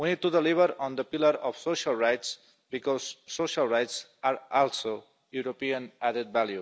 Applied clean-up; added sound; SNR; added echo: none; none; none; none.